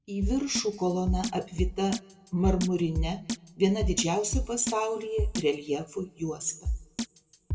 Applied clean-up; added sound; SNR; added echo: none; Drum kit; 4 dB; reverberation time 1.1 s.